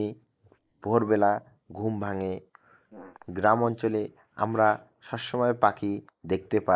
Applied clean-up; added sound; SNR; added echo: neural mask model Resemble Enhance denoiser.